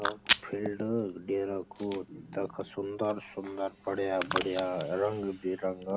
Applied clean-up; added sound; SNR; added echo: none; Packing tape, duct tape / Tearing; 2 dB; none.